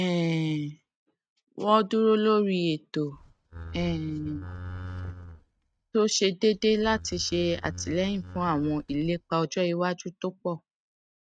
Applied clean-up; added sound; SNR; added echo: neural mask model RNNoise.